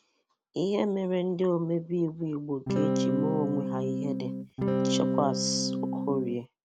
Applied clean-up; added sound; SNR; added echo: none; Electric guitar / Strum; -2 dB; none.